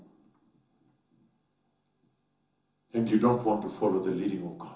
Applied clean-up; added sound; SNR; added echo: none; none; none; reverberation time 0.7 s.